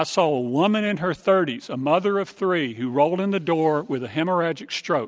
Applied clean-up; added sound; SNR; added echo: none; none; none; none.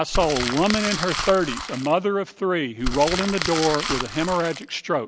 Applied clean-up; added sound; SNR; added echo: none; Crumpling, crinkling; 6 dB; none.